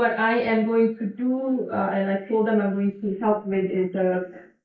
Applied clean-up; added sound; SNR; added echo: neural mask model Resemble Enhance denoiser.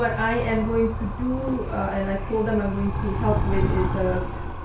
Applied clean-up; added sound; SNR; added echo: none; Animal; 1 dB; none.